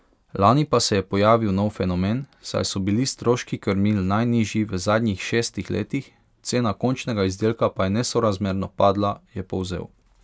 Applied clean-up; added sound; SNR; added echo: none; none; none; none.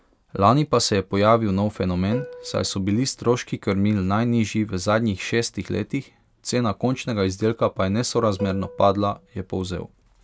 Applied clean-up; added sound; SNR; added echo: none; Plucked string instrument; 16 dB; none.